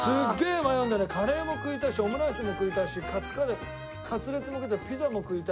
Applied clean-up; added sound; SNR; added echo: none; none; none; none.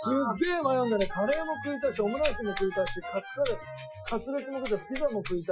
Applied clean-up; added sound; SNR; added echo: classical method Wiener filter.